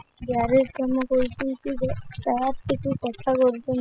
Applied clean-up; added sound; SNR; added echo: classical method spectral subtraction.